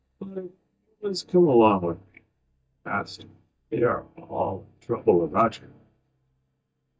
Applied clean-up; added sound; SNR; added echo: neural mask model DeepFilterNet 3.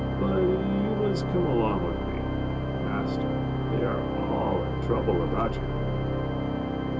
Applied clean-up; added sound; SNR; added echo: none; Organ; -2 dB; reverberation time 0.2 s.